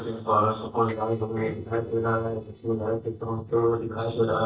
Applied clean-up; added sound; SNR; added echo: neural mask model DeepFilterNet 3.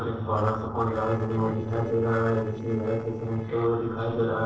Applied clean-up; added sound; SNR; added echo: neural separator model SepFormer DNS4.